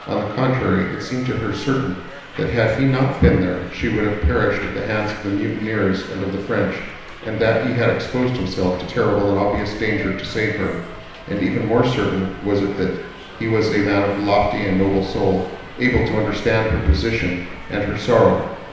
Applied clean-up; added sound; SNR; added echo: none; Subway, metro, underground; 18 dB; reverberation time 1.0 s.